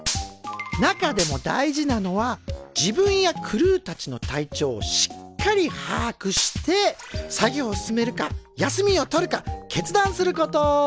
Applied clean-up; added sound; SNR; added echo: none; Gunshot, gunfire; 10 dB; none.